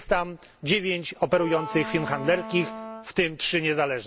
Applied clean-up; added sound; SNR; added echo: none; Wind instrument, woodwind instrument; 11 dB; none.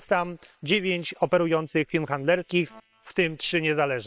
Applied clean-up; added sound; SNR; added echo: neural separator model SepFormer WHAM!.